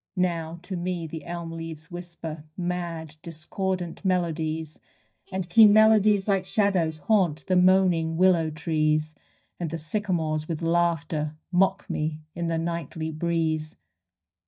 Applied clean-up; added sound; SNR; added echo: neural mask model DeepFilterNet 3.